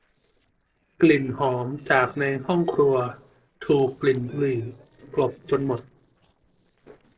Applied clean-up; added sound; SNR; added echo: neural separator model SepFormer DNS4.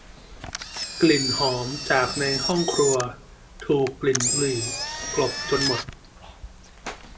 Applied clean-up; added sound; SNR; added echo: none; Engine; 4 dB; reverberation time 0.3 s.